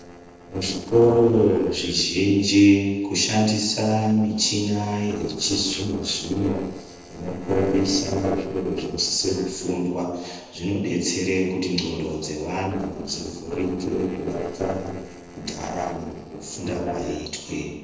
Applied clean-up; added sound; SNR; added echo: neural separator model SepFormer DNS4.